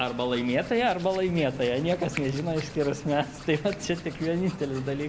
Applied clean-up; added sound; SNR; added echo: none; Hands; 18 dB; none.